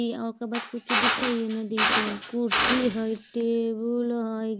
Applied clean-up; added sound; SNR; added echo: none; Drill; -2 dB; none.